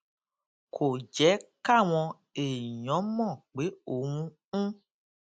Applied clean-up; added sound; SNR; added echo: none; none; none; none.